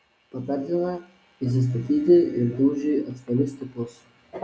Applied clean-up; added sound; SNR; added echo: none; none; none; none.